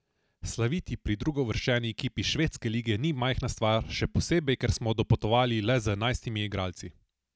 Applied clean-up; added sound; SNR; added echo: none; none; none; none.